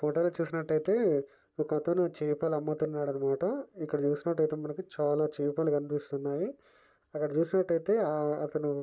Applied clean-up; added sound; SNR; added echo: none; none; none; none.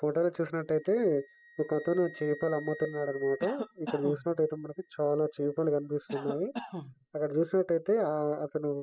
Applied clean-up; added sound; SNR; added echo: classical method spectral subtraction.